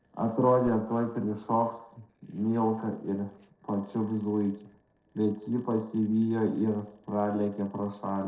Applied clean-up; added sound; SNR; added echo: neural separator model SepFormer DNS4.